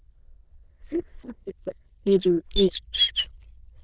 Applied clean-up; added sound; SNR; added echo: neural diffusion model UNIVERSE++.